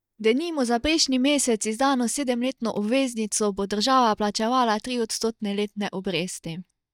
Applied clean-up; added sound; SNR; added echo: neural mask model DeepFilterNet 3.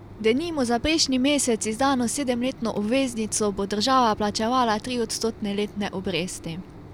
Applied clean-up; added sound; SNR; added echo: none; Mechanisms; 18 dB; none.